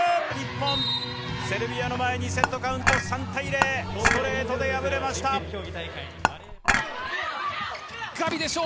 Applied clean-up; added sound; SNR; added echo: none; Dishes, pots, and pans / Chink, clink; -1 dB; none.